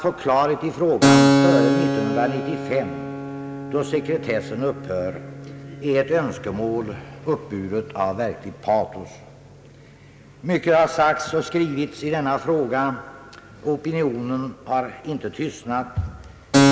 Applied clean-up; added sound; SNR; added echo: none; Keyboard (musical); 1 dB; none.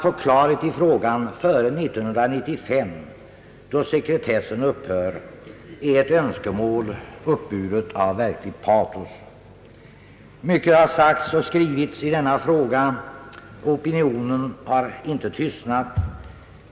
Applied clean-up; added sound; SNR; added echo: none; none; none; none.